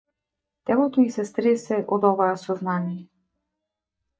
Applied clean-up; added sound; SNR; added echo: neural mask model DeepFilterNet 3.